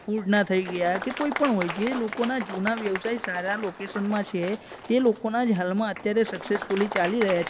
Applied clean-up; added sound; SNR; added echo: none; Applause; 10 dB; none.